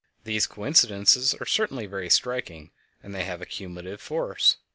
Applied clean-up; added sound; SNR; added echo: none; none; none; none.